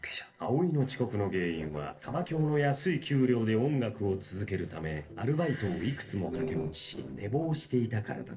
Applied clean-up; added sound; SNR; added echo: neural separator model SepFormer DNS4.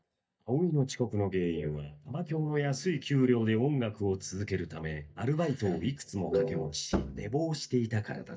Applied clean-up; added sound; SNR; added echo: neural mask model DeepFilterNet 3.